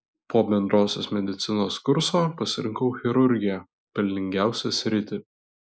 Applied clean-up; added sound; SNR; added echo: neural mask model Resemble Enhance denoiser.